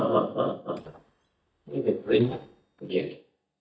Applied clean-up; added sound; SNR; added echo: neural mask model DeepFilterNet 3.